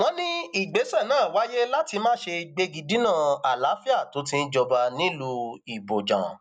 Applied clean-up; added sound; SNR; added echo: none; none; none; none.